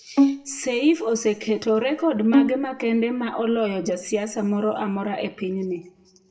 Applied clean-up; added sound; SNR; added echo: none; Bowed string instrument; 3 dB; reverberation time 0.6 s.